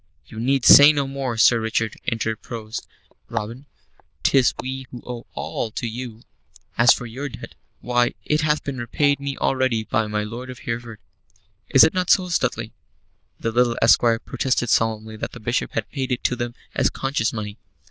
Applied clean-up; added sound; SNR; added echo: neural diffusion model UNIVERSE++.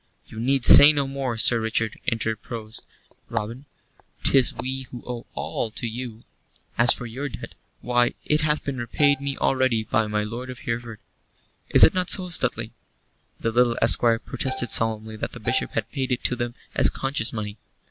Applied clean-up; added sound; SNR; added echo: none; Bowed string instrument; 12 dB; none.